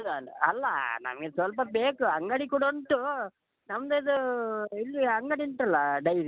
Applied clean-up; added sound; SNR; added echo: none; none; none; none.